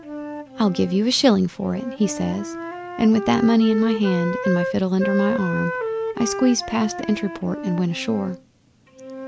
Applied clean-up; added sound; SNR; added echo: none; Wind instrument, woodwind instrument; 8 dB; none.